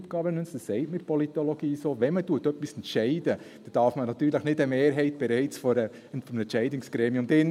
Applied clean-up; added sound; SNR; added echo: none; none; none; none.